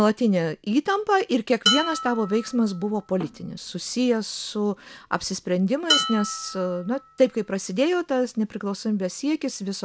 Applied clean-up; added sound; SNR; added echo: none; Dishes, pots, and pans; 7 dB; none.